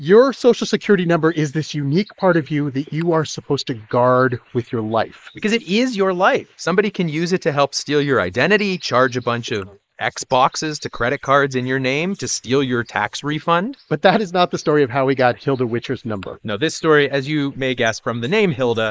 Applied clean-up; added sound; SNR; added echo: neural mask model Resemble Enhance denoiser.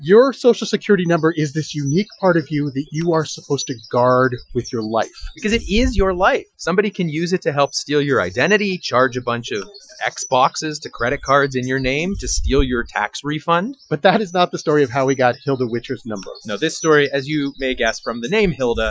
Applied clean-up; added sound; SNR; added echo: classical method Wiener filter.